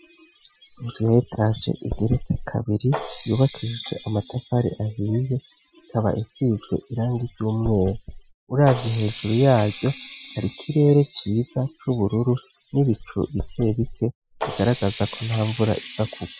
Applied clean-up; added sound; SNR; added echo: classical method Wiener filter.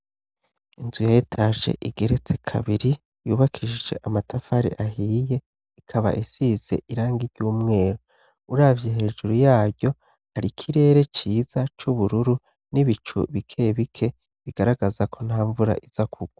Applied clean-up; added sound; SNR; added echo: none; none; none; none.